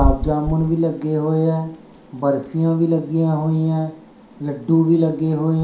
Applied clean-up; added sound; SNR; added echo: none; Wind / Bird; 9 dB; reverberation time 0.5 s.